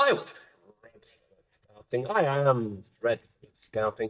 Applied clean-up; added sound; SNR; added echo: neural mask model DeepFilterNet 3.